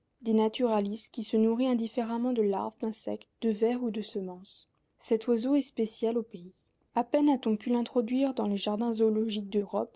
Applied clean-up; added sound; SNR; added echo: none; none; none; none.